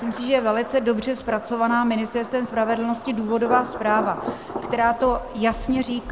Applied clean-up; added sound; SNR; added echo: none; Thunder; 11 dB; none.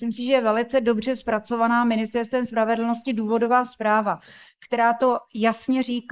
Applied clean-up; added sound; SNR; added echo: neural mask model Resemble Enhance denoiser.